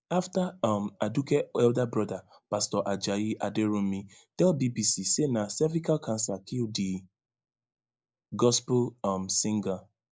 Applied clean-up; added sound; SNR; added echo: neural mask model Resemble Enhance denoiser.